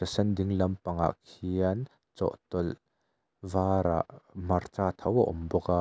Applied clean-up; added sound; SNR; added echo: none; none; none; none.